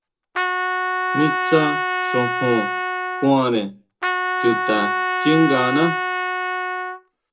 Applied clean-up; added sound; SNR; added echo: none; Trumpet; 1 dB; reverberation time 0.2 s.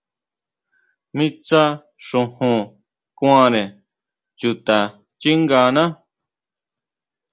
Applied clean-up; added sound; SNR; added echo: none; none; none; none.